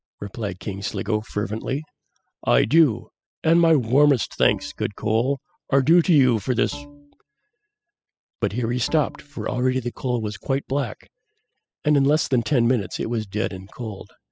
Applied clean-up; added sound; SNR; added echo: classical method spectral subtraction.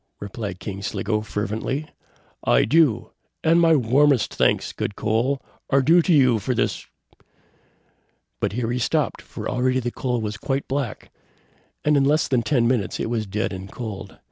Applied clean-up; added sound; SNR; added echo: none; none; none; none.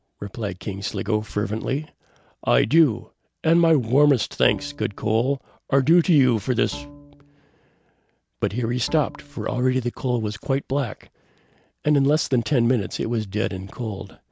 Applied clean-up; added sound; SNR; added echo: none; Bowed string instrument; 20 dB; none.